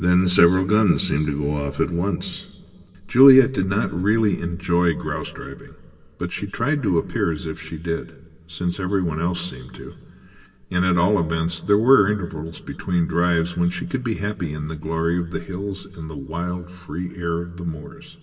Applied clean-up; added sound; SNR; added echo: none; none; none; reverberation time 2.3 s.